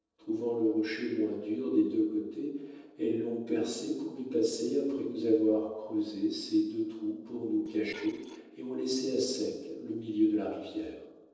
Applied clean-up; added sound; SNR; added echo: neural separator model SepFormer DNS4.